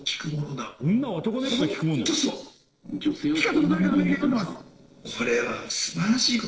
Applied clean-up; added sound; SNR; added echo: neural separator model SepFormer DNS4.